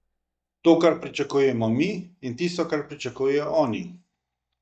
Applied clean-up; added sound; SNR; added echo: neural mask model DeepFilterNet 3.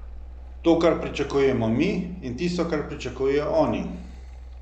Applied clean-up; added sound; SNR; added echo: none; Mechanical fan; 15 dB; none.